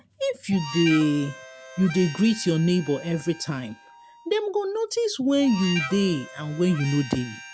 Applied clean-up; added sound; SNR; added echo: none; Harmonica; 13 dB; none.